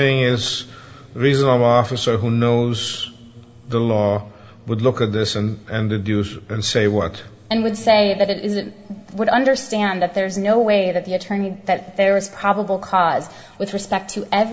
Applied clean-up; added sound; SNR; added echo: none; none; none; reverberation time 1.6 s.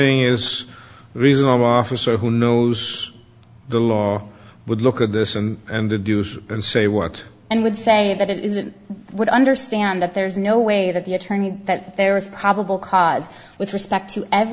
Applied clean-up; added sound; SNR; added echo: none; none; none; none.